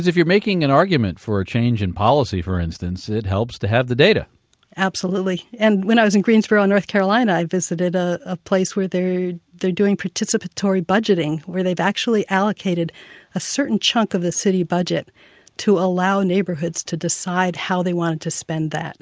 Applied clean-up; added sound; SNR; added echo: none; none; none; none.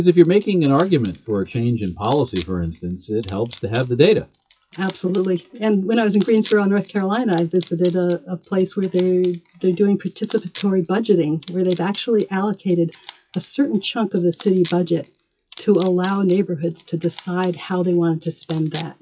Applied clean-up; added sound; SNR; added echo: classical method WPE with log-MMSE.